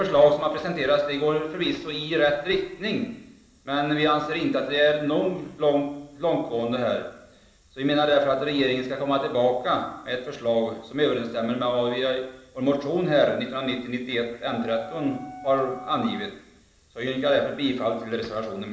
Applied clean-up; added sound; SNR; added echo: none; Wind instrument, woodwind instrument; 18 dB; reverberation time 0.9 s.